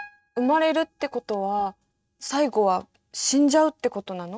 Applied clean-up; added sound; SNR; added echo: neural mask model RNNoise.